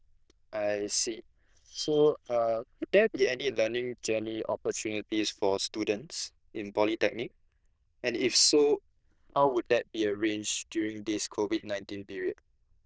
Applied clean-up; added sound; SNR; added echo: neural diffusion model UNIVERSE++.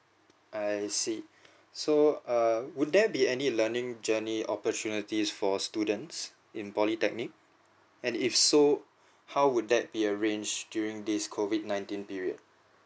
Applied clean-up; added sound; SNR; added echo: none; none; none; none.